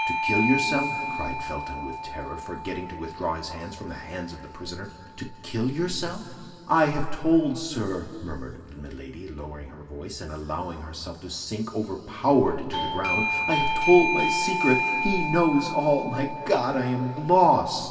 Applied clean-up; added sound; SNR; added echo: none; Doorbell; 6 dB; reverberation time 2.5 s.